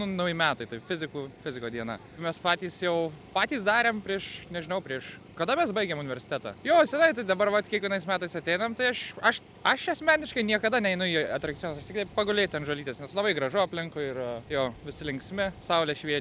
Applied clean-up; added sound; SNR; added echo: none; none; none; none.